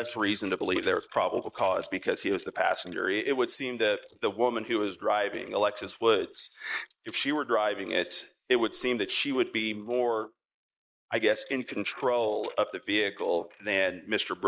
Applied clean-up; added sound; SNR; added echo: neural mask model Resemble Enhance denoiser.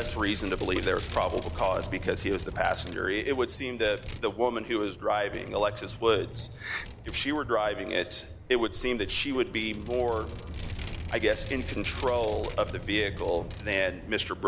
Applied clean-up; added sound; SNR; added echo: none; Vehicle; 9 dB; none.